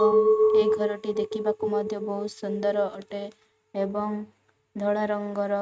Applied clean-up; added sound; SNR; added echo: neural mask model RNNoise.